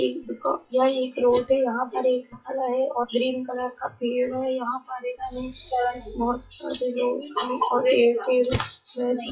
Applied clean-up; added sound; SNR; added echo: classical method WPE with log-MMSE.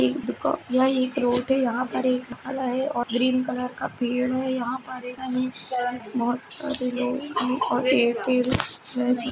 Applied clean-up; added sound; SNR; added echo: none; none; none; none.